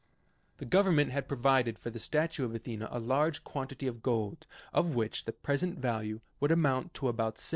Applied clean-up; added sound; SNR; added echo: neural separator model SepFormer DNS4.